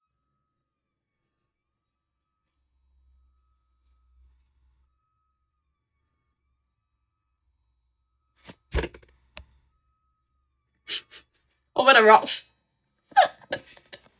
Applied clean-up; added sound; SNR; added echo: neural mask model DeepFilterNet 3.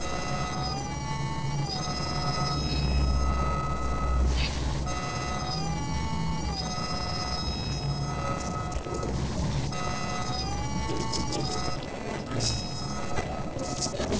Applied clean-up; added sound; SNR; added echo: neural separator model SepFormer DNS4.